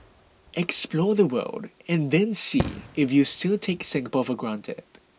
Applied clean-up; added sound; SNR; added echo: none; Fireworks; 14 dB; none.